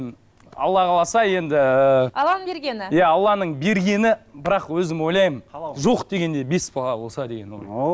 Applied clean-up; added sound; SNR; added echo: none; none; none; none.